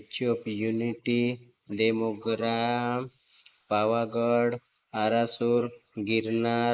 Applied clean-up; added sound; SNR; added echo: neural mask model Resemble Enhance denoiser.